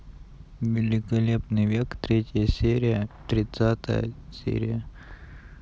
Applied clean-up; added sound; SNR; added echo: none; Bass drum; 16 dB; none.